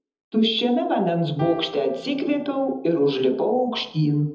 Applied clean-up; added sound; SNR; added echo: none; Piano; 15 dB; reverberation time 0.8 s.